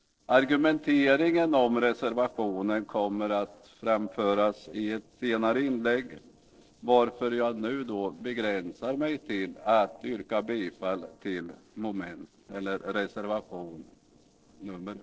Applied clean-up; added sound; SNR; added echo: neural separator model SepFormer DNS4.